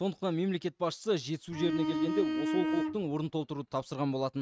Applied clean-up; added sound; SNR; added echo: neural mask model RNNoise.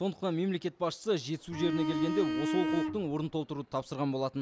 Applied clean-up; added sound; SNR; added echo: none; Bowed string instrument; 0 dB; none.